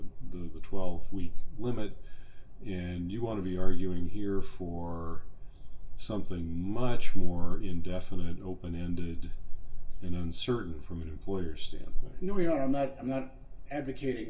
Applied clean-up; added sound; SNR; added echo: none; none; none; reverberation time 0.1 s.